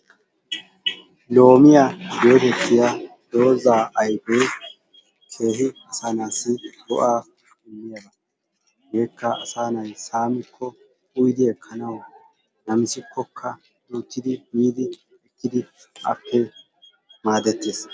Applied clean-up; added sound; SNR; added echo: none; none; none; none.